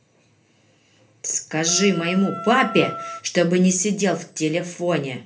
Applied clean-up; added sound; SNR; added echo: none; Wind instrument, woodwind instrument; 11 dB; reverberation time 0.3 s.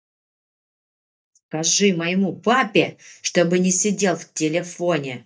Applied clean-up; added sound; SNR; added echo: neural mask model DeepFilterNet 3.